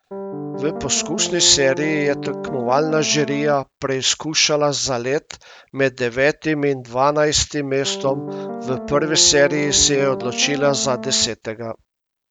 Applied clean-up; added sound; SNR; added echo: none; Piano; 9 dB; none.